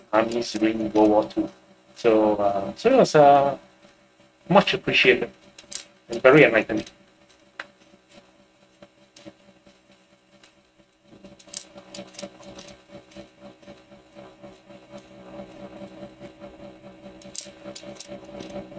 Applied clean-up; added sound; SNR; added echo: neural mask model RNNoise.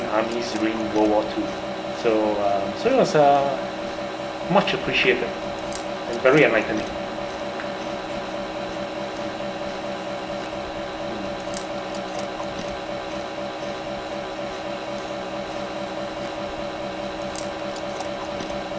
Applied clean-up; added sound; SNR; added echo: none; Chewing, mastication; 18 dB; none.